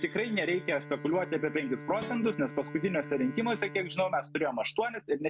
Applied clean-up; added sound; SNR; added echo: none; Guitar + Bowed string instrument; 13 dB; none.